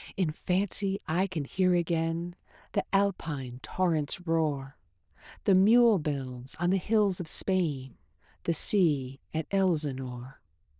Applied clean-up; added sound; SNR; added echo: neural diffusion model UNIVERSE++.